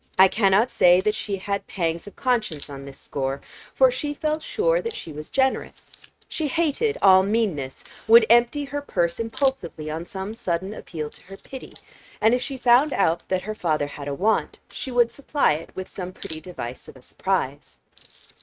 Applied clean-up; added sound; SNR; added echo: neural mask model RNNoise.